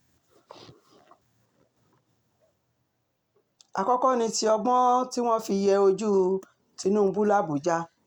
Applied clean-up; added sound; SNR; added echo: none; none; none; none.